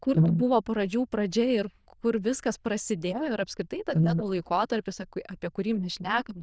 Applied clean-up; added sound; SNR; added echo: neural diffusion model UNIVERSE++.